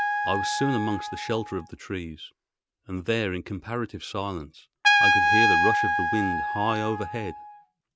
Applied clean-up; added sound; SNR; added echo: none; Trumpet; -3 dB; none.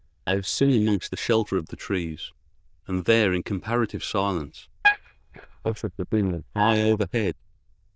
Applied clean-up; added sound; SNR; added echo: neural diffusion model UNIVERSE++.